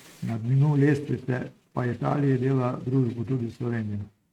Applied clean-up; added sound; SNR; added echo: neural mask model RNNoise.